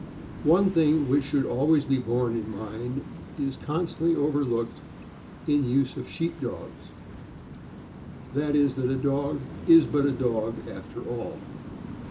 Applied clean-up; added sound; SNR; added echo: none; Waves, surf; 14 dB; reverberation time 0.2 s.